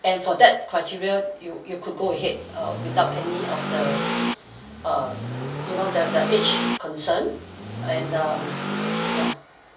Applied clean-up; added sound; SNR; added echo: none; Accelerating, revving, vroom / Car; 3 dB; reverberation time 0.4 s.